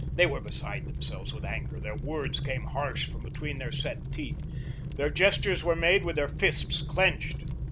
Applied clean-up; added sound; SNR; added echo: none; Fire; 3 dB; none.